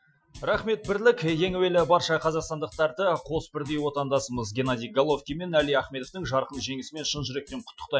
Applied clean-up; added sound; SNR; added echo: classical method Wiener filter.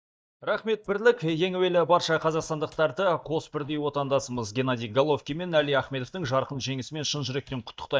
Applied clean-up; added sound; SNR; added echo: neural mask model DeepFilterNet 3.